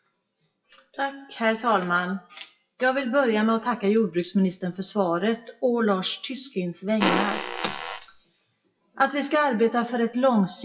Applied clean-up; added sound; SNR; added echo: classical method WPE with log-MMSE.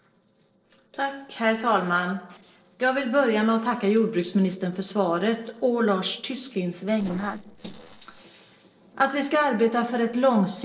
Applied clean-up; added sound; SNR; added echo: neural separator model SepFormer DNS4.